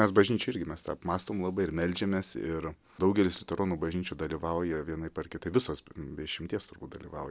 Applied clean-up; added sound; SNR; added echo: none; none; none; none.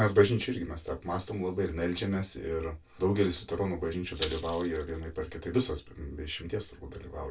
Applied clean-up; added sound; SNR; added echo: none; Rattle (instrument); 13 dB; reverberation time 0.2 s.